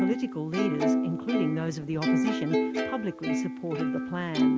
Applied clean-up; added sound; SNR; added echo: none; Plucked string instrument; -4 dB; none.